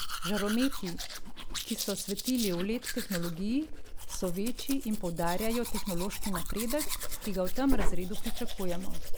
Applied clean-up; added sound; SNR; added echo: none; Domestic sounds, home sounds; -3 dB; none.